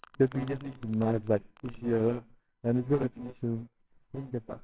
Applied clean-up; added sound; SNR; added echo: neural separator model SepFormer WHAMR!.